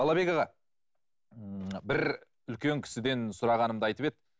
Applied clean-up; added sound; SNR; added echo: none; none; none; none.